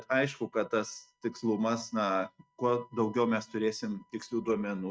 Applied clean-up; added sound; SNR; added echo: neural mask model RNNoise.